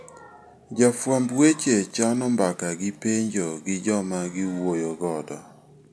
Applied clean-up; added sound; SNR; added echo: none; none; none; none.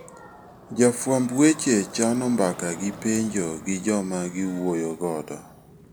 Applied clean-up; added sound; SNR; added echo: none; Motorcycle; 19 dB; none.